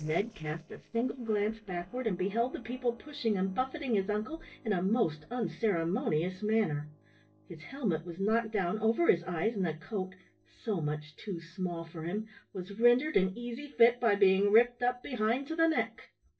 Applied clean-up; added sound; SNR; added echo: neural separator model SepFormer DNS4.